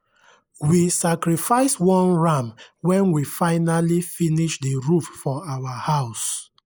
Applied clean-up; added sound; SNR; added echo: neural mask model Resemble Enhance denoiser.